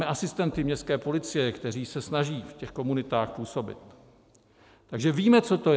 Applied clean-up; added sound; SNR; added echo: none; none; none; none.